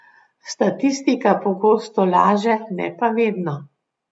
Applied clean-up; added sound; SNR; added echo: none; none; none; none.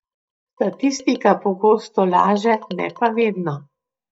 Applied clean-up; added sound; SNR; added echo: neural mask model DeepFilterNet 3.